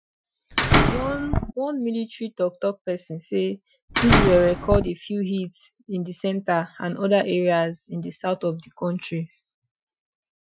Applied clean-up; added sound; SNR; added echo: classical method Wiener filter.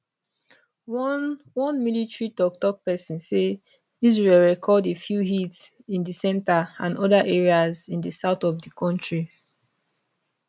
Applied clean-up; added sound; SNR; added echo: none; none; none; none.